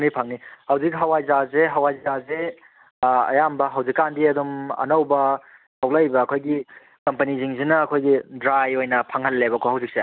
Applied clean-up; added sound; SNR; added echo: none; none; none; none.